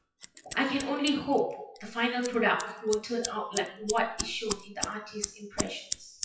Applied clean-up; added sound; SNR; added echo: classical method WPE with log-MMSE.